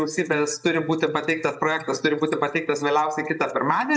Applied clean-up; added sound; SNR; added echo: neural mask model Resemble Enhance denoiser.